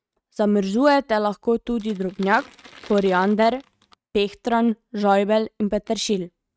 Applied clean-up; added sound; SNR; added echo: neural mask model RNNoise.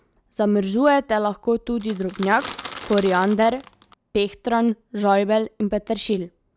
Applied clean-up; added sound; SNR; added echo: none; Crackle / Crushing; 14 dB; none.